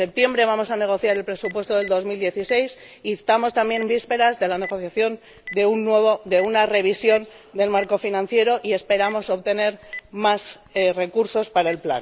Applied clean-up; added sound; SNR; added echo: none; Telephone; 20 dB; none.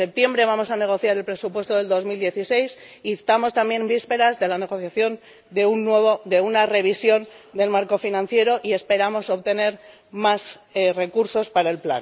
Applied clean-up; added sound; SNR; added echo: none; none; none; none.